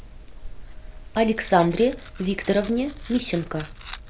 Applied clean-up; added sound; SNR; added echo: none; Tearing; 13 dB; none.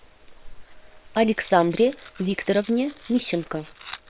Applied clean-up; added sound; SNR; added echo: neural separator model SepFormer WHAM!.